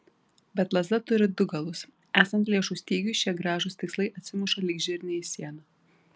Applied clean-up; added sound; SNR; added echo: none; none; none; none.